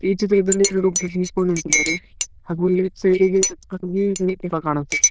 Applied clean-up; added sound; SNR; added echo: neural diffusion model UNIVERSE++.